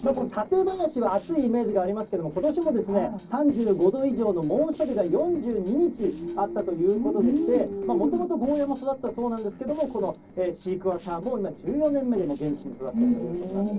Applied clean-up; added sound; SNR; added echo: neural separator model SepFormer DNS4.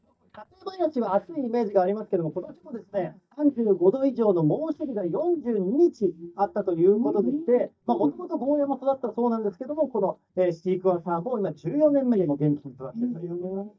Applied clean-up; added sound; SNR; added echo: neural mask model DeepFilterNet 3.